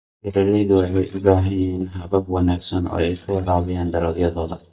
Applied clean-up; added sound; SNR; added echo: neural mask model DeepFilterNet 3.